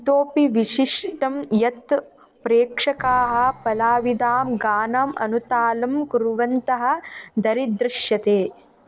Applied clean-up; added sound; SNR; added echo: neural separator model SepFormer DNS4.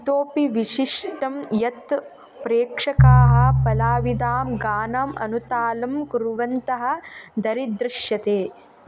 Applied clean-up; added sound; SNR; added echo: none; Piano; -4 dB; none.